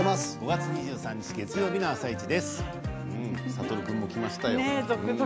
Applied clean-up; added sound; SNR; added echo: none; none; none; none.